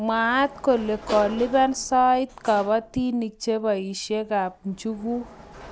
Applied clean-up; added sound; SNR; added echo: none; Sliding door / Slam; 17 dB; none.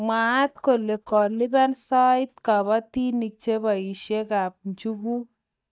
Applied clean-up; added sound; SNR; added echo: neural mask model DeepFilterNet 3.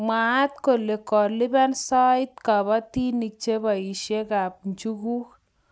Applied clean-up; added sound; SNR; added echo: none; none; none; none.